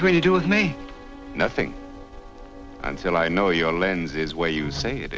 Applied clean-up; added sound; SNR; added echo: none; none; none; none.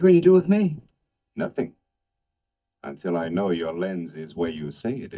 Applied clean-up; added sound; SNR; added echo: neural mask model DeepFilterNet 3.